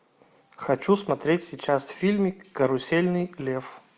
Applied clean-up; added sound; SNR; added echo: none; none; none; none.